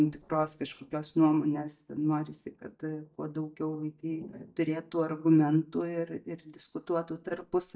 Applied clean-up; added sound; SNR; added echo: neural mask model DeepFilterNet 3.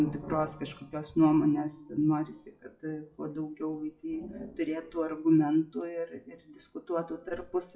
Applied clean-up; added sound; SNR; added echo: classical method WPE with log-MMSE.